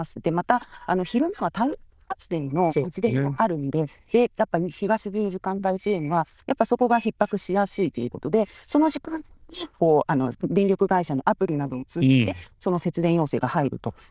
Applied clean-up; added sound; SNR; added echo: neural diffusion model UNIVERSE++.